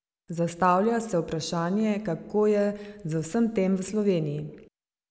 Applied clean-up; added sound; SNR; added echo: none; none; none; none.